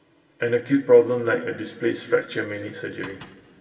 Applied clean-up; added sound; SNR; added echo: none; none; none; reverberation time 2.1 s.